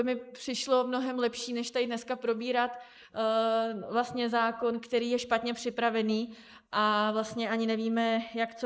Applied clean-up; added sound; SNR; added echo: neural mask model Resemble Enhance denoiser.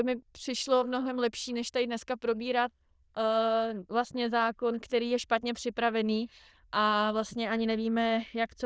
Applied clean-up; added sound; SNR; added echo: neural diffusion model UNIVERSE++.